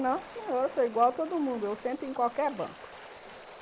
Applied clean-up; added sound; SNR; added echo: none; Waves, surf; 16 dB; none.